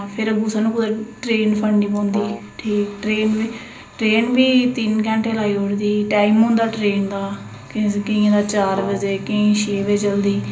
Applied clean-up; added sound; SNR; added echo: none; Brass instrument; 13 dB; reverberation time 0.5 s.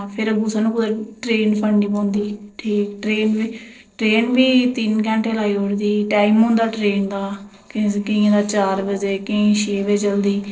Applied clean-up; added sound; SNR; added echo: neural separator model SepFormer DNS4.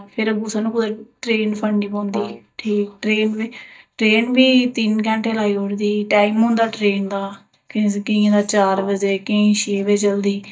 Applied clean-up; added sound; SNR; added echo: neural mask model DeepFilterNet 3.